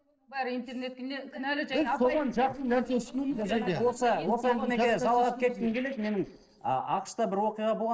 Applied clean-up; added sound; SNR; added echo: neural separator model SepFormer DNS4.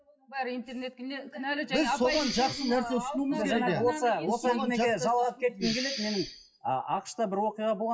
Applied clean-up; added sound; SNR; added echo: classical method WPE with log-MMSE.